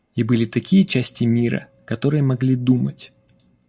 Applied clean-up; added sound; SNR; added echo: none; none; none; none.